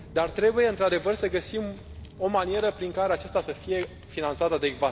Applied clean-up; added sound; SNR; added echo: none; Walk, footsteps; 17 dB; none.